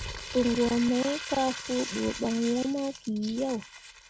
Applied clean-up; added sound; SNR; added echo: none; Crumpling, crinkling; 10 dB; none.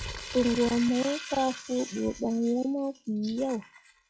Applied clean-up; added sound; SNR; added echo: classical method log-MMSE.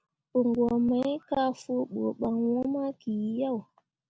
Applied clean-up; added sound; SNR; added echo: none; none; none; none.